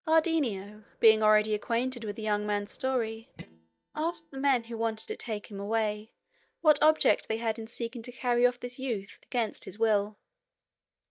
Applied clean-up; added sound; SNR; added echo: neural mask model DeepFilterNet 3.